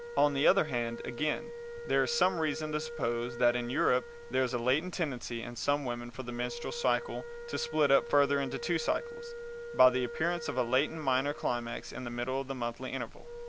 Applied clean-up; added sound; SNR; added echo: none; Wind instrument, woodwind instrument; 12 dB; none.